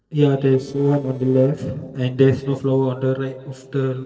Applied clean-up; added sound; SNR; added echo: neural separator model SepFormer DNS4.